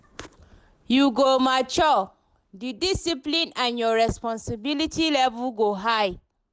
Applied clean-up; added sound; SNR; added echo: none; none; none; none.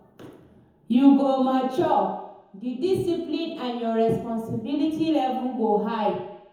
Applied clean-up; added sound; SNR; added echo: none; none; none; reverberation time 0.9 s.